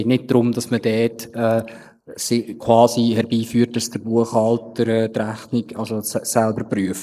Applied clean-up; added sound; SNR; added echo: neural mask model Resemble Enhance denoiser.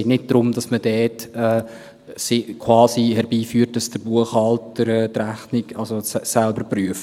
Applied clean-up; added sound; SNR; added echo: none; none; none; none.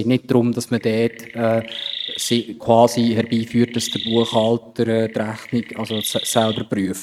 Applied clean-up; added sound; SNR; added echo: neural mask model RNNoise.